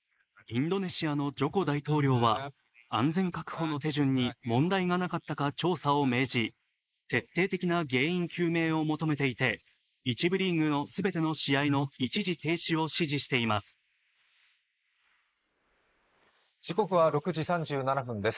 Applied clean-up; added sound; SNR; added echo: neural mask model Resemble Enhance denoiser.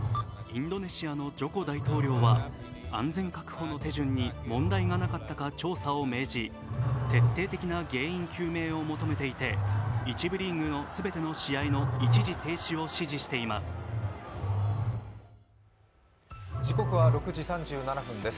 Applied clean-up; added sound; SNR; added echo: none; Growling; 0 dB; none.